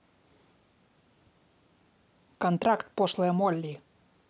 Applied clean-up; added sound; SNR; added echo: none; none; none; none.